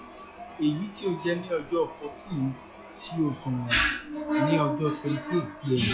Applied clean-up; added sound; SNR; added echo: classical method log-MMSE.